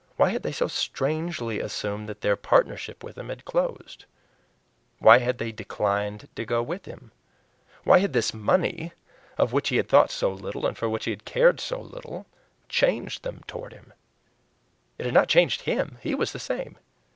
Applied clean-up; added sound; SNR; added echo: none; none; none; none.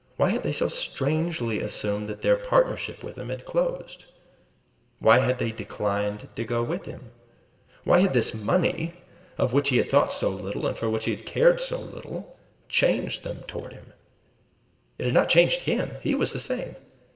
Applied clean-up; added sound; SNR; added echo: none; none; none; reverberation time 1.9 s.